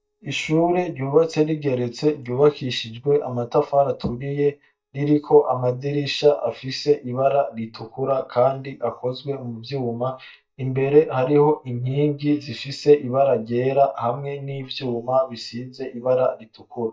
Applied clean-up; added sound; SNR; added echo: neural mask model DeepFilterNet 3.